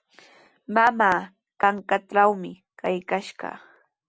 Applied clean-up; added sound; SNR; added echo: none; none; none; none.